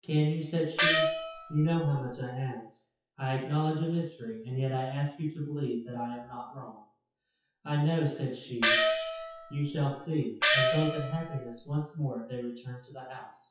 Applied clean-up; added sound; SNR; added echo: classical method WPE with log-MMSE.